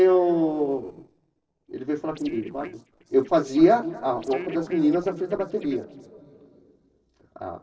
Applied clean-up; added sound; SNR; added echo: neural separator model SepFormer DNS4.